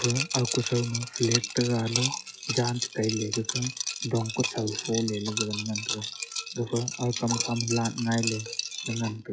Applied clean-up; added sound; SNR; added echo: classical method log-MMSE.